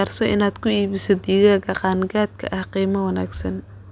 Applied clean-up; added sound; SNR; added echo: none; none; none; none.